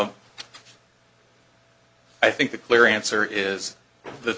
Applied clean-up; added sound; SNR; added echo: none; none; none; none.